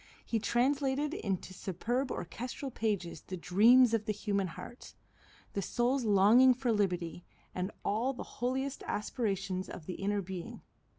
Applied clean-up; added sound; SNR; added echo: none; none; none; none.